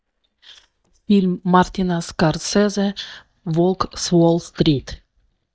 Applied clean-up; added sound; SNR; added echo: neural mask model DeepFilterNet 3.